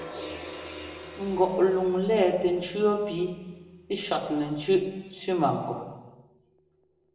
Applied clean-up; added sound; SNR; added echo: none; Gong; 17 dB; reverberation time 1.2 s.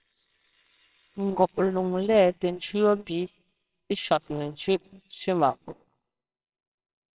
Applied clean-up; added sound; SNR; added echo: neural separator model SepFormer WHAMR!.